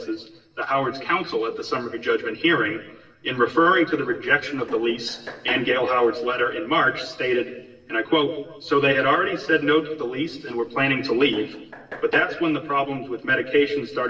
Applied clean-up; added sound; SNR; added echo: neural separator model SepFormer DNS4.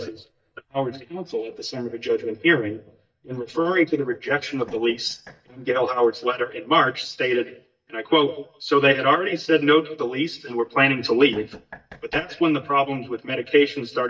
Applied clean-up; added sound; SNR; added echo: neural mask model DeepFilterNet 3.